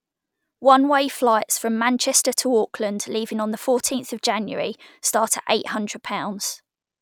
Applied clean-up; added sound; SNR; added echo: none; none; none; none.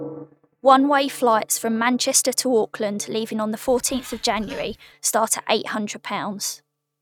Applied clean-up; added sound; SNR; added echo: neural mask model RNNoise.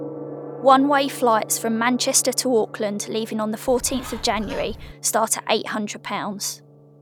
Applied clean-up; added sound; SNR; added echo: none; Bird + Gong; 15 dB; none.